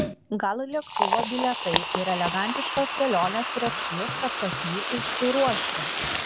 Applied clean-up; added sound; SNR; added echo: none; Liquid; 0 dB; none.